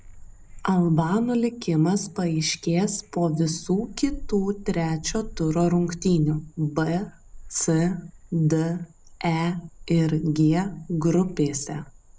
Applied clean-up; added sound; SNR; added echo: none; Frog; 17 dB; none.